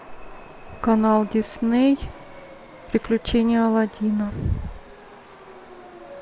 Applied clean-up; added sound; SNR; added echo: none; Chatter / Subway, metro, underground; 19 dB; none.